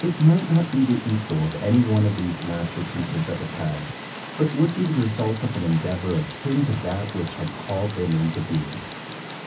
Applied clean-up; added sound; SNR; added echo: none; Tick; 10 dB; reverberation time 0.4 s.